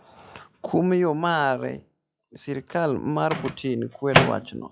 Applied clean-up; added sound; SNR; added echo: classical method log-MMSE.